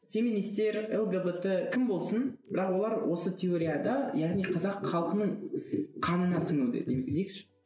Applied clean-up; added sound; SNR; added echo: none; none; none; none.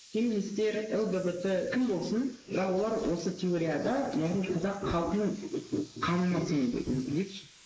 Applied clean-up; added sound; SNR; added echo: neural mask model Resemble Enhance denoiser.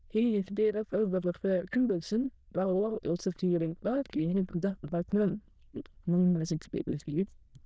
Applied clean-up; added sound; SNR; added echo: neural diffusion model UNIVERSE++.